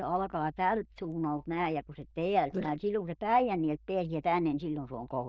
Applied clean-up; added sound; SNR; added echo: neural diffusion model UNIVERSE++.